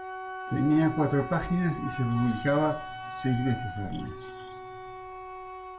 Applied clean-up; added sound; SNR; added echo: none; Wind instrument, woodwind instrument; 10 dB; reverberation time 1.3 s.